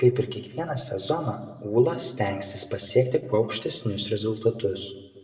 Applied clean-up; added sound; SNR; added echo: none; none; none; reverberation time 1.0 s.